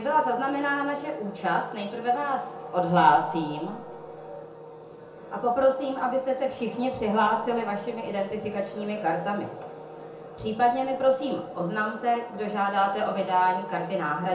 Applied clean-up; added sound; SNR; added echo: none; Wind instrument, woodwind instrument; 19 dB; reverberation time 0.6 s.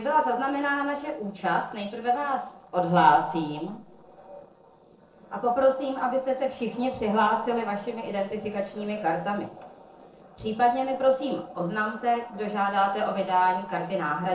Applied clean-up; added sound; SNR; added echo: neural separator model SepFormer DNS4.